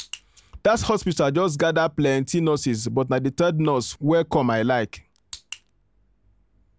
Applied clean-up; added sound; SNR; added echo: none; none; none; none.